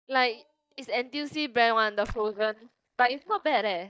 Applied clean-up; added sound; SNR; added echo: neural mask model DeepFilterNet 3.